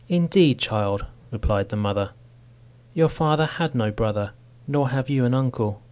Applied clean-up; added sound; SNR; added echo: none; none; none; none.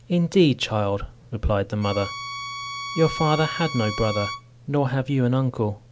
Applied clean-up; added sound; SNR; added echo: none; Bowed string instrument; 10 dB; none.